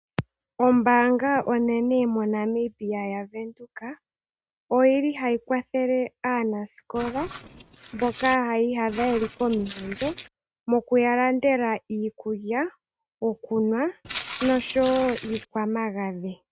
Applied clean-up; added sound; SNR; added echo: neural mask model RNNoise.